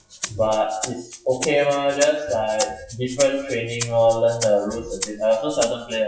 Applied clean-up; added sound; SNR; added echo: classical method WPE with log-MMSE.